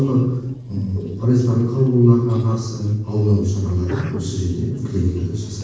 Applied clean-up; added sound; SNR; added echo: neural separator model SepFormer DNS4.